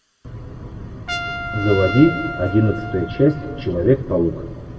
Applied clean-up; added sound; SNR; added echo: none; Trumpet; 11 dB; reverberation time 1.0 s.